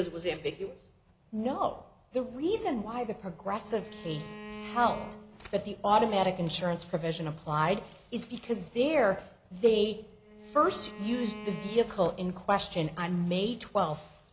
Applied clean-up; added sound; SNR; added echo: none; Bowed string instrument; 15 dB; none.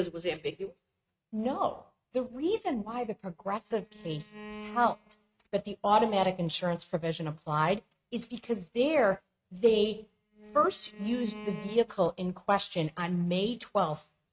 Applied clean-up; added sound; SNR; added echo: neural mask model RNNoise.